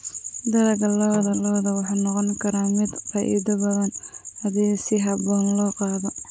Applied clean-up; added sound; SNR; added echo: none; Snare drum; 16 dB; none.